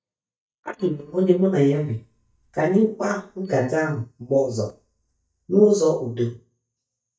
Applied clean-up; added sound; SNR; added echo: neural mask model DeepFilterNet 3.